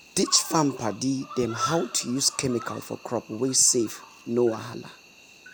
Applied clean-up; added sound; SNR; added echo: none; Cricket; 14 dB; none.